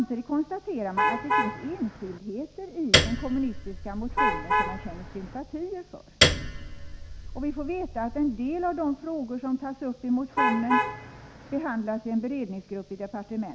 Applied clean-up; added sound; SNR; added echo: none; Alarm / Truck + Piano; -3 dB; none.